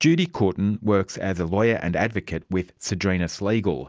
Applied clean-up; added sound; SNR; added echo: none; none; none; none.